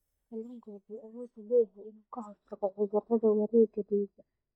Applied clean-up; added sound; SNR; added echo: neural mask model DeepFilterNet 3.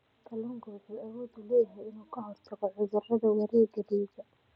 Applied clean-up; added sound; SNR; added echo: none; none; none; none.